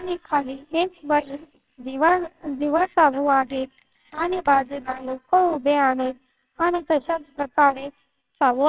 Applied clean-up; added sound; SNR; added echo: neural separator model SepFormer WHAMR!.